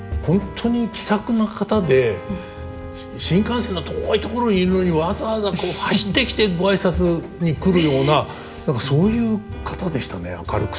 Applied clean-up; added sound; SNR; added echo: none; Walk, footsteps; 18 dB; reverberation time 0.4 s.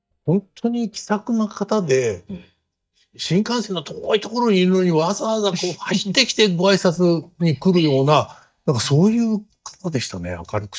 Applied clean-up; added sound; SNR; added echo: neural mask model DeepFilterNet 3.